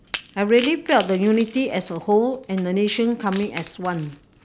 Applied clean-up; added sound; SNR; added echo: none; Crack / Crackle; 12 dB; none.